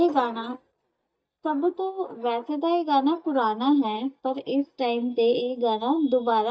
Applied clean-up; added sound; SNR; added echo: neural mask model DeepFilterNet 3.